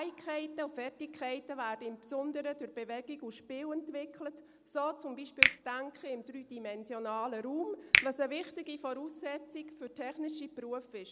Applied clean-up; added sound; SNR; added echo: none; Finger snapping; -4 dB; none.